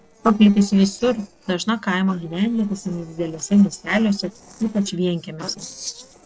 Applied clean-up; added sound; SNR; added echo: neural separator model SepFormer DNS4.